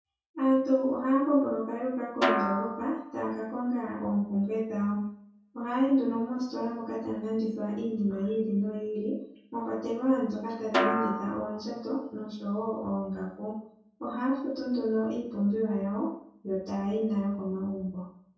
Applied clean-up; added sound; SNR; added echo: none; Snare drum; 3 dB; reverberation time 0.6 s.